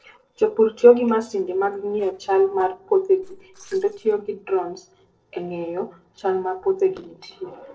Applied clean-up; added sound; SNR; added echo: neural separator model SepFormer DNS4.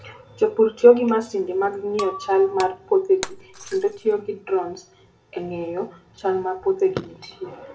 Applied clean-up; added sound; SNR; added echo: none; Shatter; 16 dB; reverberation time 0.3 s.